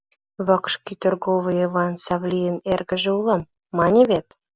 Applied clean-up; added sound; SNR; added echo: none; none; none; none.